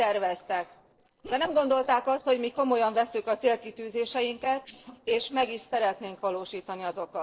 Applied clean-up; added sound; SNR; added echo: neural separator model SepFormer DNS4.